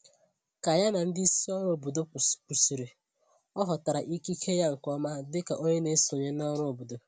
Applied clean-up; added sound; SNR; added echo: none; none; none; none.